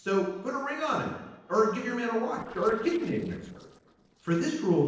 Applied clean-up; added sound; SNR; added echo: neural separator model SepFormer DNS4.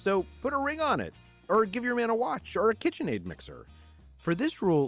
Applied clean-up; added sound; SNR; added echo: none; none; none; none.